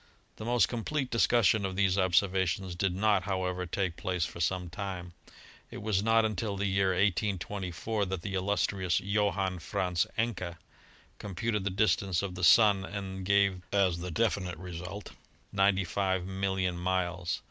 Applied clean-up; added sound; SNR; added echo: none; none; none; none.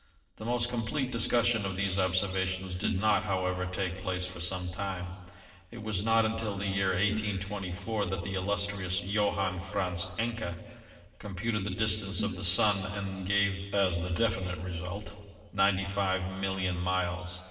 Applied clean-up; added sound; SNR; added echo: neural separator model SepFormer DNS4.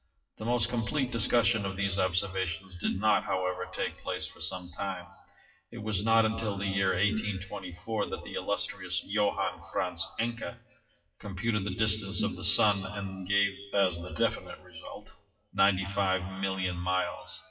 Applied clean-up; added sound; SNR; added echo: classical method WPE with log-MMSE.